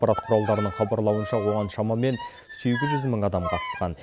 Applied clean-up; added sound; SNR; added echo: none; Bowed string instrument; 10 dB; none.